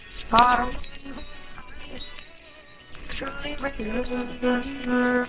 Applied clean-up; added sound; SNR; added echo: neural separator model SepFormer WHAMR!.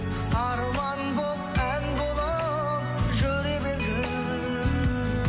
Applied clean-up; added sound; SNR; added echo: none; none; none; none.